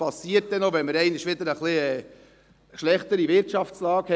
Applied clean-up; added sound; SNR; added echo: none; none; none; none.